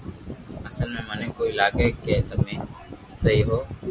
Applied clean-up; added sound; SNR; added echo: none; none; none; none.